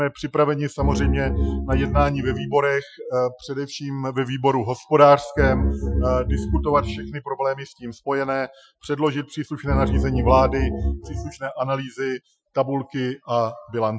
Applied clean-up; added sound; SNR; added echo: classical method Wiener filter.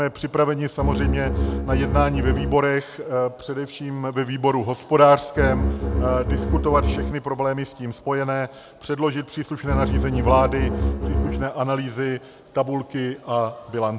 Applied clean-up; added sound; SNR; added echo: none; Bowed string instrument; -1 dB; none.